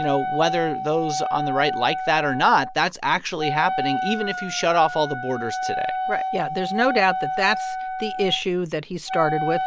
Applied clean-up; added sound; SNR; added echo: none; Wind instrument, woodwind instrument; 4 dB; none.